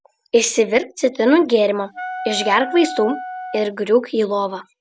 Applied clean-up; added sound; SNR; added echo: none; Wind instrument, woodwind instrument; 11 dB; none.